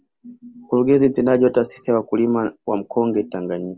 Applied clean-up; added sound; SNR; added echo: none; none; none; none.